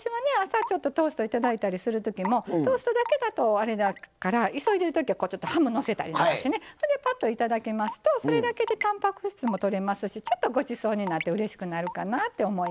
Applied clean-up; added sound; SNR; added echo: none; Raindrop / Drip / Water tap, faucet; 15 dB; none.